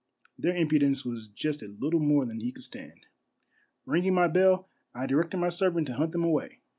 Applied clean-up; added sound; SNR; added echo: none; none; none; none.